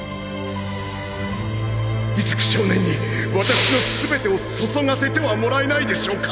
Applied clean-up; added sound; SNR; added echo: none; Respiratory sounds; -2 dB; none.